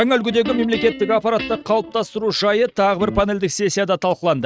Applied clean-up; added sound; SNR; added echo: neural mask model RNNoise.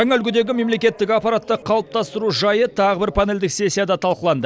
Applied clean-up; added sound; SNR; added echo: none; none; none; none.